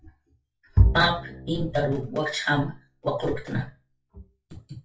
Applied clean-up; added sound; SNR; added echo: classical method WPE with log-MMSE.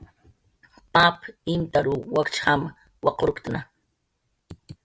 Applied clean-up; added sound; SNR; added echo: none; none; none; none.